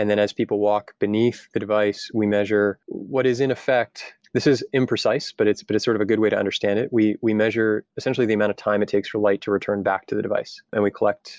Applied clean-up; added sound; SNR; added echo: none; none; none; none.